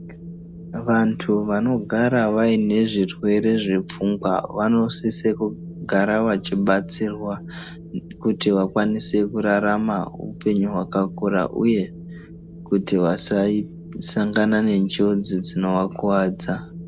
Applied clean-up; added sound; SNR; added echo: none; Wind; 15 dB; none.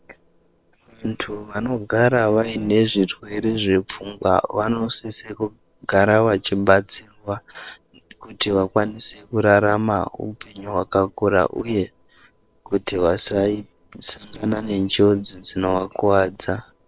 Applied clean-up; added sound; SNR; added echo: neural separator model SepFormer WHAM!.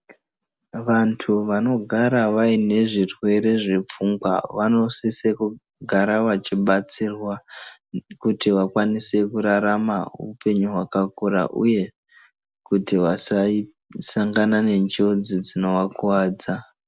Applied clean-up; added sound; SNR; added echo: none; none; none; none.